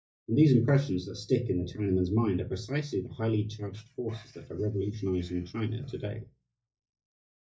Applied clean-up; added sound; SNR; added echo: neural mask model DeepFilterNet 3.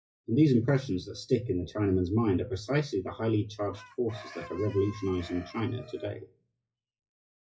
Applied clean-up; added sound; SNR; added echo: classical method WPE with log-MMSE.